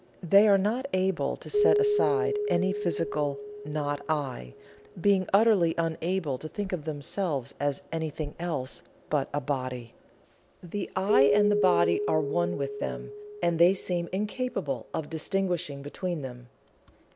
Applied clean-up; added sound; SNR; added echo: none; Keyboard (musical); 5 dB; none.